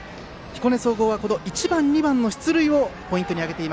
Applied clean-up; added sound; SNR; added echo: none; none; none; none.